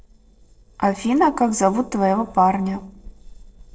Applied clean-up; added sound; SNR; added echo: neural separator model SepFormer DNS4.